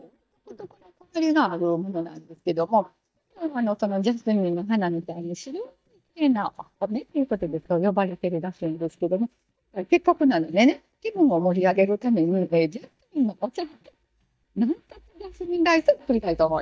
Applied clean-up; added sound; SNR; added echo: neural mask model DeepFilterNet 3.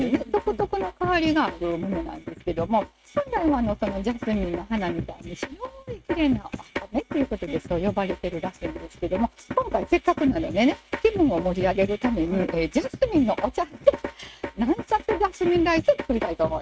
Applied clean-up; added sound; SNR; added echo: neural mask model RNNoise.